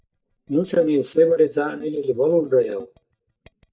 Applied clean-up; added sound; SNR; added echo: neural mask model DeepFilterNet 3.